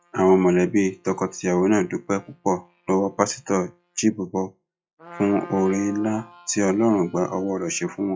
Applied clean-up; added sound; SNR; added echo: classical method log-MMSE.